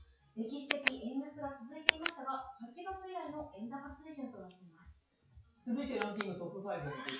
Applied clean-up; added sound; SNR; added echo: classical method WPE with log-MMSE.